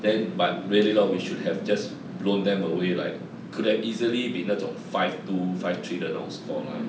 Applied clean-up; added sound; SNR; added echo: none; none; none; none.